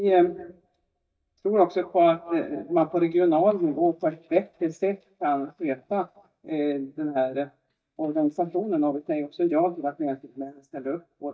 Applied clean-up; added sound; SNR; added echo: neural mask model DeepFilterNet 3.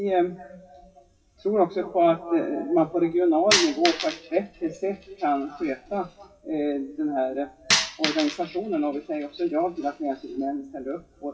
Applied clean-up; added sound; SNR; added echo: classical method WPE with log-MMSE.